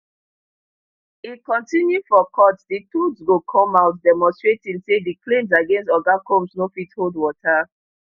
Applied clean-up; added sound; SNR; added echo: none; none; none; none.